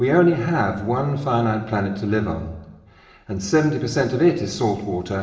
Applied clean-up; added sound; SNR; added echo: none; none; none; reverberation time 1.0 s.